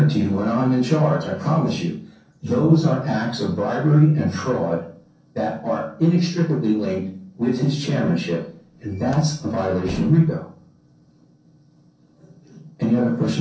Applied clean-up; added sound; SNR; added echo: neural separator model SepFormer DNS4.